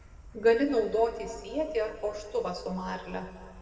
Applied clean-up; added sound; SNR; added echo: none; Insect; 19 dB; reverberation time 2.0 s.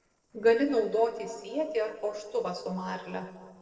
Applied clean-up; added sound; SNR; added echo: neural separator model SepFormer DNS4.